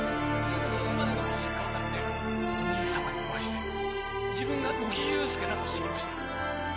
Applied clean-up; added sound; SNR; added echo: none; none; none; none.